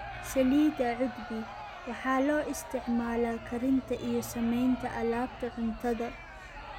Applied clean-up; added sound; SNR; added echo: none; Crowd; 13 dB; none.